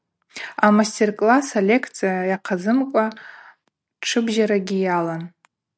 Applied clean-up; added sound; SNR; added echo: none; none; none; none.